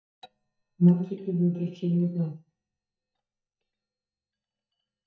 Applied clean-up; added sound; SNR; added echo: neural mask model DeepFilterNet 3.